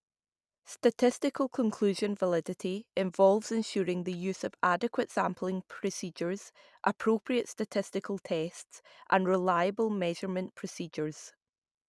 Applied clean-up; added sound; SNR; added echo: none; none; none; none.